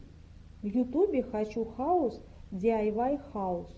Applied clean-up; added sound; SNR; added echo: none; none; none; none.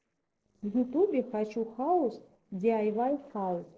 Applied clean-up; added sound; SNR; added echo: neural separator model SepFormer DNS4.